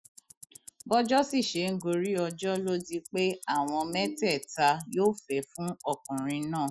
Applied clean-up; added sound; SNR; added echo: classical method Wiener filter.